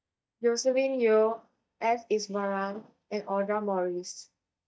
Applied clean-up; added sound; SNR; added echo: neural mask model DeepFilterNet 3.